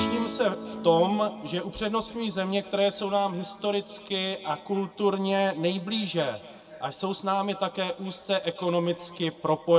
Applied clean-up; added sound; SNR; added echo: none; Guitar; 15 dB; reverberation time 2.0 s.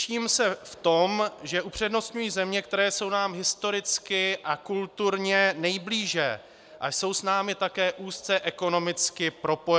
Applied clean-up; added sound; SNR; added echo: none; none; none; none.